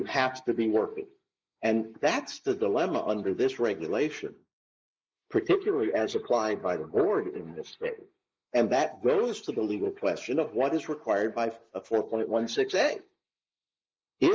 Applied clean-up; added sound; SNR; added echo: neural mask model Resemble Enhance denoiser.